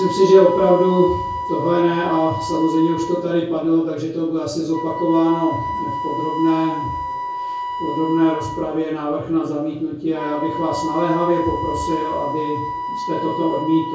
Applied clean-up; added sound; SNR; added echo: none; Wind instrument, woodwind instrument; 7 dB; reverberation time 0.6 s.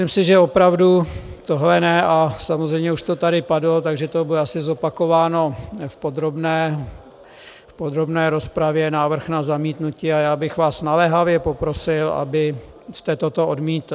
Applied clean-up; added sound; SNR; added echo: none; none; none; none.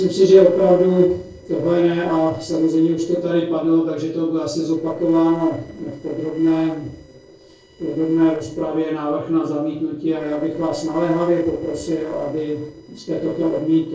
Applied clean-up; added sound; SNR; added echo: neural separator model SepFormer DNS4.